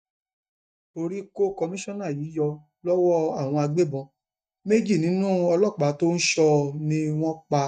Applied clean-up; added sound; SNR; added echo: neural mask model DeepFilterNet 3.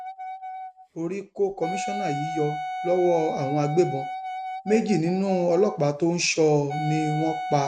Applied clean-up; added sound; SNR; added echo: none; Wind instrument, woodwind instrument; 8 dB; none.